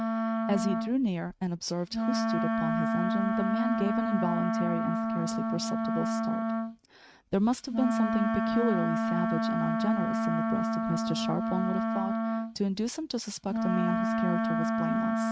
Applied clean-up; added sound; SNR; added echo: neural mask model RNNoise.